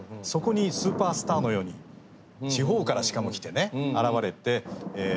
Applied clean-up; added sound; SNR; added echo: none; Thunder / Rain; 10 dB; none.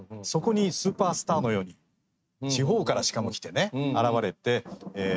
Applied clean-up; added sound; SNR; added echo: neural mask model RNNoise.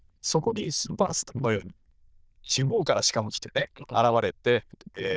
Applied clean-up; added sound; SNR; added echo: neural diffusion model UNIVERSE++.